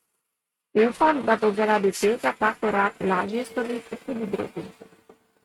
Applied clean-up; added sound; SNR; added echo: neural mask model RNNoise.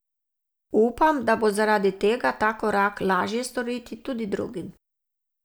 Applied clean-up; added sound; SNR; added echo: none; none; none; none.